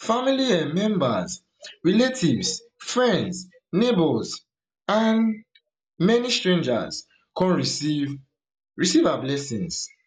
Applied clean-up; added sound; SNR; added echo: none; none; none; none.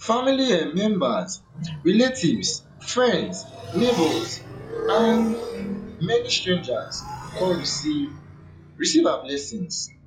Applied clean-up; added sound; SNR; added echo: classical method log-MMSE.